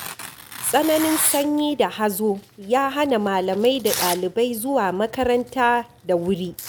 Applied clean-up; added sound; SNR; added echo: none; Tearing; 13 dB; none.